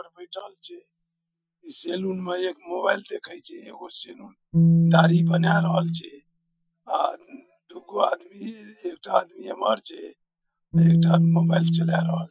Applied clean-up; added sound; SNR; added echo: classical method Wiener filter.